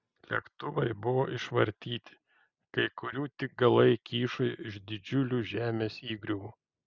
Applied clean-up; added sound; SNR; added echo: none; none; none; none.